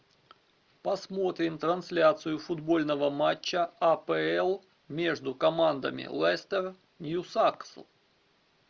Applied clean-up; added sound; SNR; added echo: none; none; none; none.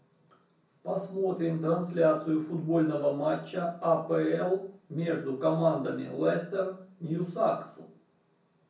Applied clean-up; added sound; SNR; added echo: none; none; none; reverberation time 0.6 s.